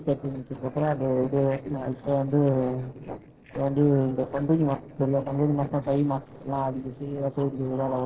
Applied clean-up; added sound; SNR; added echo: neural separator model SepFormer DNS4.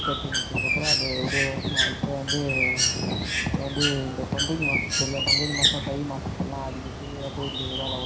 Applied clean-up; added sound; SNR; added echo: none; Bird; -3 dB; reverberation time 0.4 s.